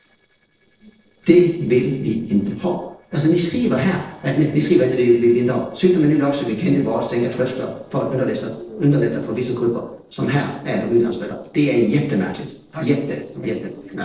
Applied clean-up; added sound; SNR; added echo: neural separator model SepFormer DNS4.